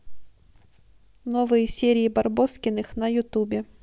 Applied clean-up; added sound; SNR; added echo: none; none; none; none.